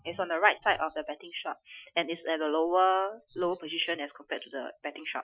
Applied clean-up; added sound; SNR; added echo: classical method Wiener filter.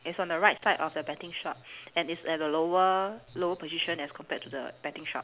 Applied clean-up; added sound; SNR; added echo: none; none; none; none.